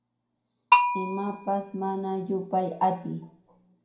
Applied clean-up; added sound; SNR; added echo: none; Bell; -2 dB; reverberation time 0.5 s.